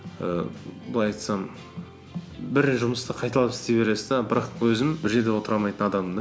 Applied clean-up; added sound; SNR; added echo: none; none; none; none.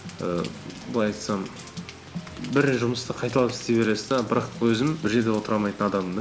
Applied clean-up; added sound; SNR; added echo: none; Rain; 20 dB; none.